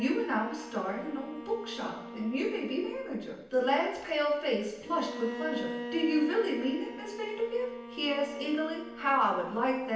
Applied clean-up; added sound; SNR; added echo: none; Bowed string instrument; 12 dB; reverberation time 0.9 s.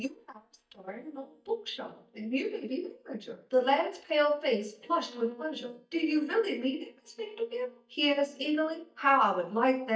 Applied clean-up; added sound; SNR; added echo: neural mask model DeepFilterNet 3.